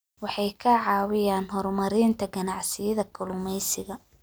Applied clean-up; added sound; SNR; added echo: none; none; none; none.